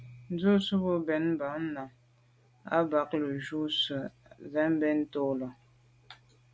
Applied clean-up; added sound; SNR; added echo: none; none; none; none.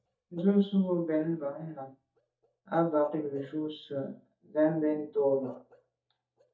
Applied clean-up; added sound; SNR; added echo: neural mask model DeepFilterNet 3.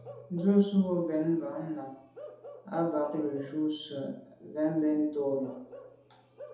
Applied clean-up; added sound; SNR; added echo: none; Bark / Livestock, farm animals, working animals; 20 dB; reverberation time 0.8 s.